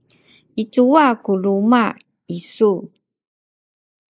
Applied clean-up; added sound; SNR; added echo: neural mask model Resemble Enhance denoiser.